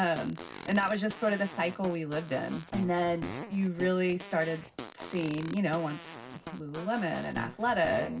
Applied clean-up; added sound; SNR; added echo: none; Fart; 12 dB; reverberation time 0.4 s.